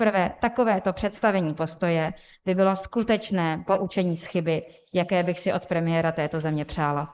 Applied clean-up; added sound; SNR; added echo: neural mask model Resemble Enhance denoiser.